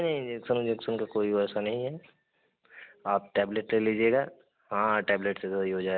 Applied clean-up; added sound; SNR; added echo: none; none; none; none.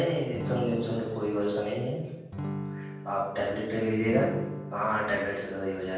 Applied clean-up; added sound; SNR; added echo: none; Acoustic guitar / Strum; 8 dB; reverberation time 1.2 s.